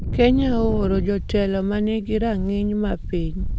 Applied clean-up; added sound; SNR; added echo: none; Wind; 5 dB; none.